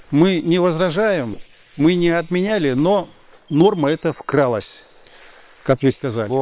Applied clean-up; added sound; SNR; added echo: neural separator model SepFormer WHAM!.